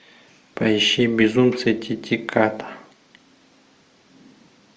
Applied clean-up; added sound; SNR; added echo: none; none; none; none.